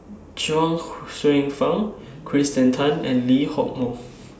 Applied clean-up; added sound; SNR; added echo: none; none; none; none.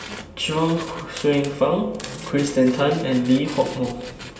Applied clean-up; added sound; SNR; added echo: none; Tools; 17 dB; reverberation time 2.0 s.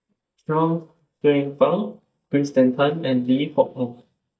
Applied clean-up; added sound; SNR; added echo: neural mask model DeepFilterNet 3.